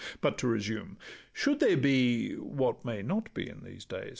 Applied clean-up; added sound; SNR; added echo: none; none; none; none.